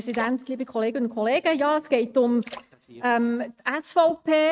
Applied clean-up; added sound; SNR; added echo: neural mask model RNNoise.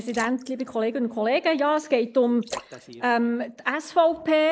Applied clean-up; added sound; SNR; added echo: neural mask model Resemble Enhance denoiser.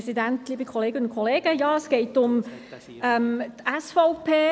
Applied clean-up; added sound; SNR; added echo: none; none; none; none.